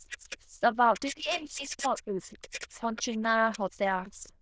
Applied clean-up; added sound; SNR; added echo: neural diffusion model UNIVERSE++.